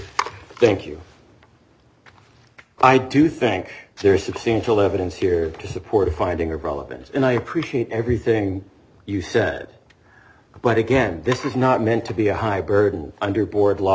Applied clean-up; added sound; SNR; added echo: none; none; none; none.